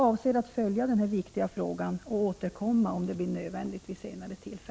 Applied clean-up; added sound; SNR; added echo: none; none; none; none.